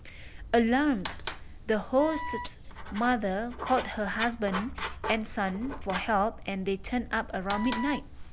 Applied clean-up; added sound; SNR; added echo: none; Writing + Wind instrument, woodwind instrument; 9 dB; none.